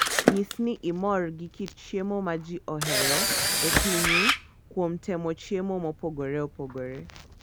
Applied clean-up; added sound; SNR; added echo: none; Camera; -1 dB; none.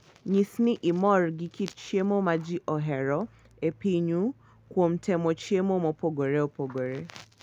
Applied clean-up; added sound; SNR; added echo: none; none; none; none.